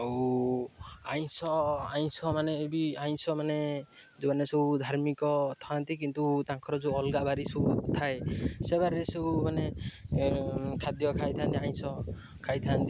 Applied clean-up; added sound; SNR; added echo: none; none; none; none.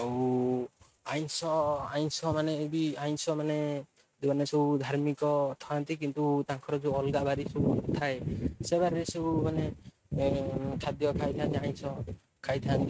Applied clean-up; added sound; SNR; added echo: neural mask model RNNoise.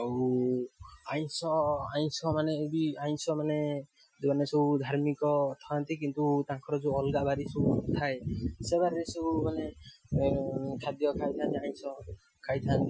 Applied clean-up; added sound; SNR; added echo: classical method Wiener filter.